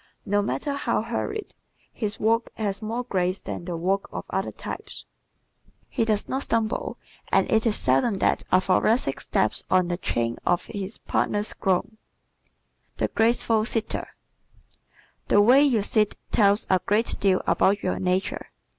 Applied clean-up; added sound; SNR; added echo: none; none; none; none.